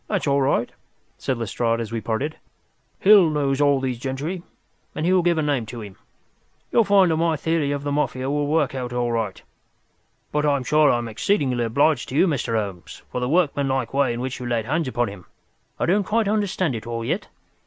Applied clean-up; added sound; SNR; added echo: none; none; none; none.